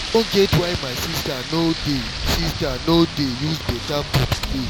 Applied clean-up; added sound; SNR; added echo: none; Rain; 6 dB; none.